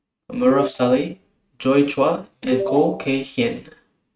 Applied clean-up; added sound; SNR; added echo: neural mask model RNNoise.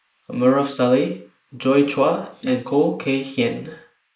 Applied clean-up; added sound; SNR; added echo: neural mask model Resemble Enhance denoiser.